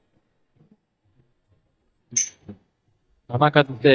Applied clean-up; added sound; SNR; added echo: neural mask model DeepFilterNet 3.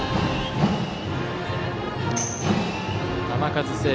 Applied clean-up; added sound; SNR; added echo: none; Tambourine + Thunder; 13 dB; none.